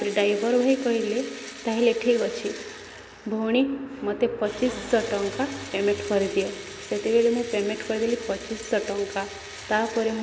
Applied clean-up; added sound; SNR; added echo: none; Engine / Drill; 16 dB; none.